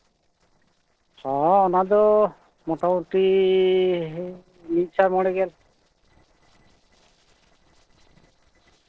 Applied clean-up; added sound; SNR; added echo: neural separator model SepFormer DNS4.